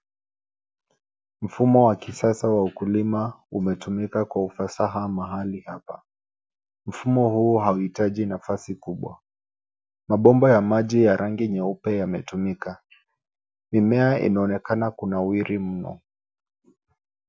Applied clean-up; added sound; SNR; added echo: none; none; none; none.